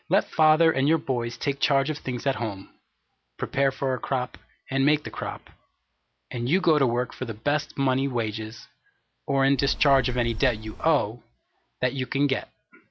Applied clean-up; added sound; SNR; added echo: none; Telephone; 8 dB; none.